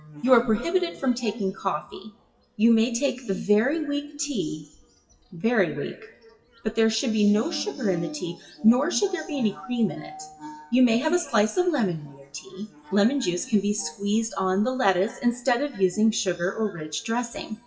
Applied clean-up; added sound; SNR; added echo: classical method WPE with log-MMSE.